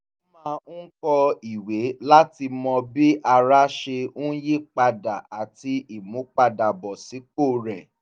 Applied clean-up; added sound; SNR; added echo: none; none; none; none.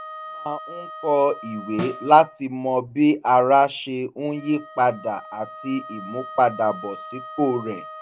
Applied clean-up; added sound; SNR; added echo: none; Snare drum + Wind instrument, woodwind instrument; 15 dB; none.